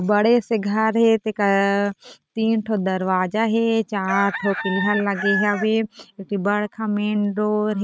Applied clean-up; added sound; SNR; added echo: neural mask model RNNoise.